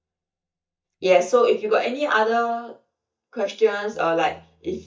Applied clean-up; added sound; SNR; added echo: neural mask model DeepFilterNet 3.